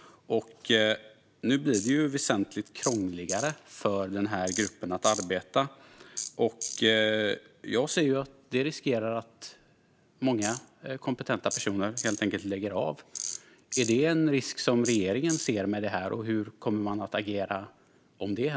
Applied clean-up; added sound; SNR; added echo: none; Tools; 13 dB; none.